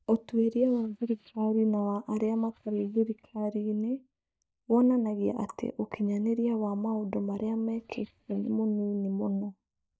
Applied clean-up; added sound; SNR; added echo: neural mask model DeepFilterNet 3.